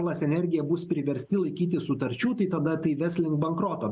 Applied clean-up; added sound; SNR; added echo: none; none; none; none.